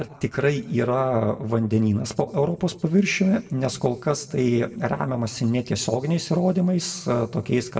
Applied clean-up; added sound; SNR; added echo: none; none; none; reverberation time 0.9 s.